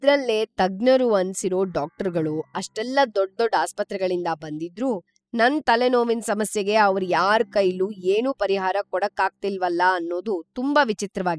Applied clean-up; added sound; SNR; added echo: classical method spectral subtraction.